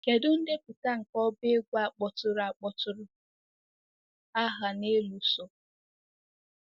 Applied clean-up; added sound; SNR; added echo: none; none; none; none.